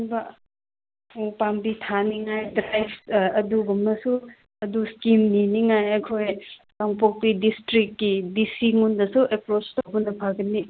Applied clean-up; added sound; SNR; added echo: none; none; none; none.